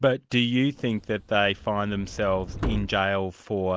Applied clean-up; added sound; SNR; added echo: none; Subway, metro, underground; 10 dB; none.